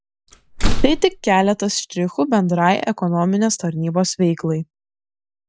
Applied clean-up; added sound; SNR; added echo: none; Slam; -1 dB; none.